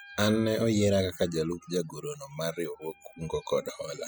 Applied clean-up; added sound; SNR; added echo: classical method spectral subtraction.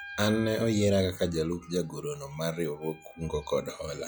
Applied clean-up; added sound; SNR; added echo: classical method log-MMSE.